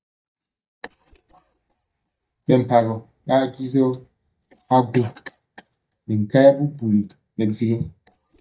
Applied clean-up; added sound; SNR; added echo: neural mask model DeepFilterNet 3.